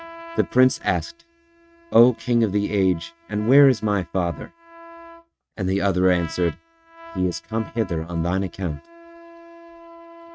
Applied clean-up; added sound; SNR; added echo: neural mask model RNNoise.